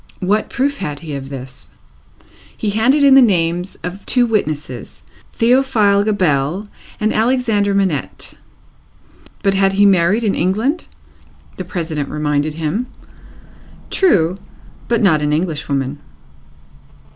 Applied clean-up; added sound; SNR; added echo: none; none; none; none.